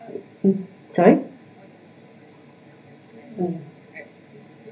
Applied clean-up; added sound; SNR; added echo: none; none; none; reverberation time 0.3 s.